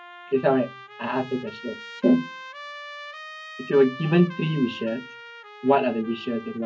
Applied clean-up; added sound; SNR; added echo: none; Trumpet; 16 dB; reverberation time 0.3 s.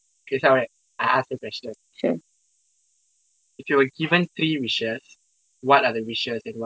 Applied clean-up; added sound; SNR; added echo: none; none; none; none.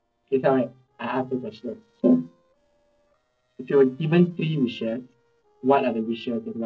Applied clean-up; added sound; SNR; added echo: neural separator model SepFormer DNS4.